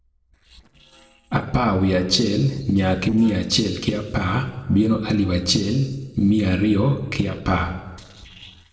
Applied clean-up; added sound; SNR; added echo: neural separator model SepFormer DNS4.